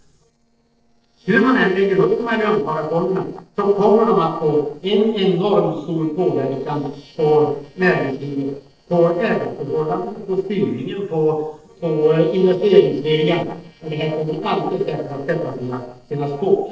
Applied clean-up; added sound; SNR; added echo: neural separator model SepFormer DNS4.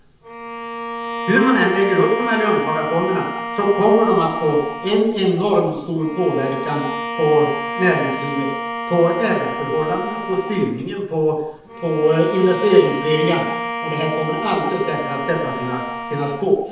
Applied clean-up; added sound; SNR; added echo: none; Bowed string instrument; 8 dB; reverberation time 0.7 s.